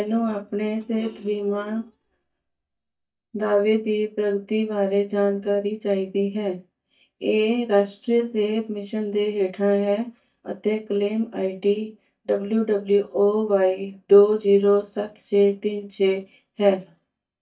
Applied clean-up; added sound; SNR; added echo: neural mask model DeepFilterNet 3.